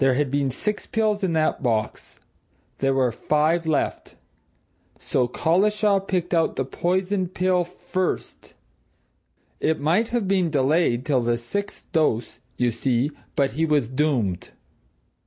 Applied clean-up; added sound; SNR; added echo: none; none; none; none.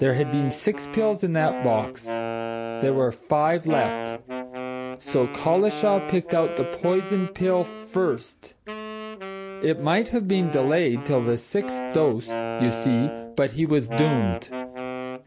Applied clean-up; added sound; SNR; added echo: none; Wind instrument, woodwind instrument; 8 dB; none.